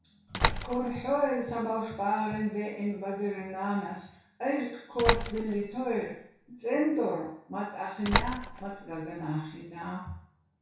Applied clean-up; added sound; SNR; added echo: none; Slam; 2 dB; reverberation time 0.6 s.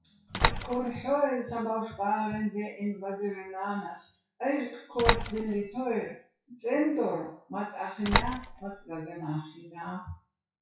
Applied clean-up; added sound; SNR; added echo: classical method WPE with log-MMSE.